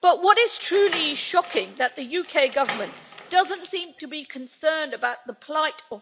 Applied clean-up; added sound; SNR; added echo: none; Door; 13 dB; none.